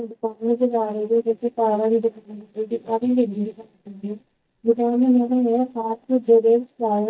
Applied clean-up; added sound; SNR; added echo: neural mask model DeepFilterNet 3.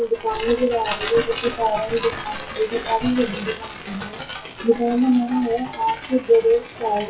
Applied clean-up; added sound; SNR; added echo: classical method WPE with log-MMSE.